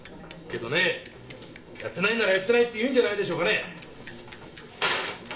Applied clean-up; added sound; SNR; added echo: none; Bicycle; 8 dB; reverberation time 0.9 s.